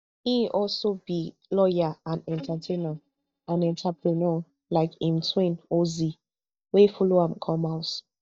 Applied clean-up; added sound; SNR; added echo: neural mask model DeepFilterNet 3.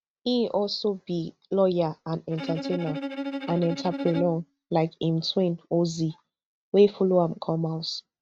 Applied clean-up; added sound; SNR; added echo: neural mask model RNNoise.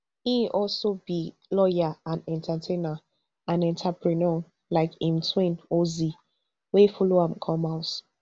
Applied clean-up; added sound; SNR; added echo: none; none; none; none.